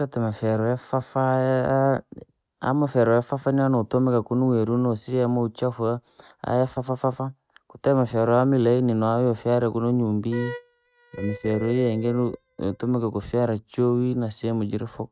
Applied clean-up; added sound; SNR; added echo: neural mask model RNNoise.